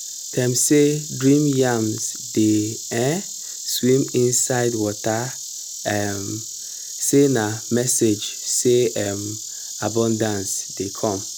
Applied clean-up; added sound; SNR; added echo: none; Insect; 11 dB; none.